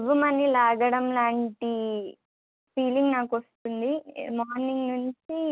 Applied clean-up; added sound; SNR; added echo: none; none; none; none.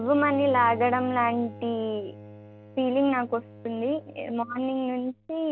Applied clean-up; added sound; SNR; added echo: none; Bowed string instrument; 17 dB; none.